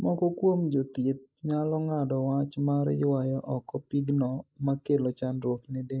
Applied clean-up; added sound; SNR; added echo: neural mask model Resemble Enhance denoiser.